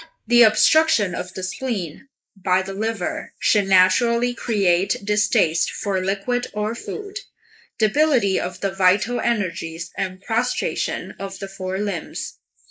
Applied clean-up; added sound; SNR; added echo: neural mask model Resemble Enhance denoiser.